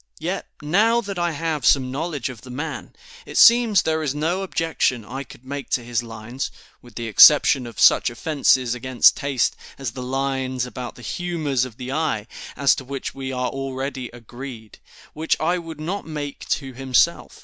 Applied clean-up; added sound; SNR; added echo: none; none; none; none.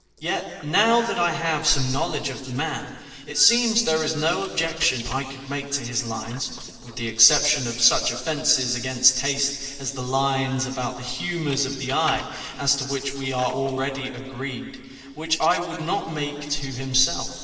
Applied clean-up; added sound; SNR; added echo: neural separator model SepFormer DNS4.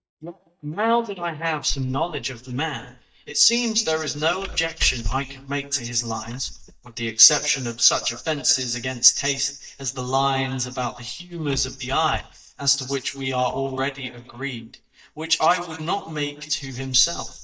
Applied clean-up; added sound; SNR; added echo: neural mask model DeepFilterNet 3.